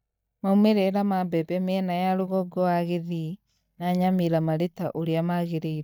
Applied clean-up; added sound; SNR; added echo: neural mask model DeepFilterNet 3.